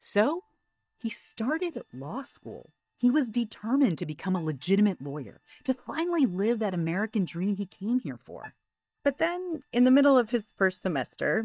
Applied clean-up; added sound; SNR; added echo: neural mask model DeepFilterNet 3.